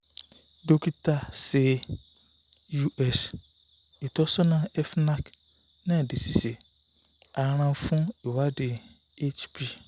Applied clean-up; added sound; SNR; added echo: none; none; none; none.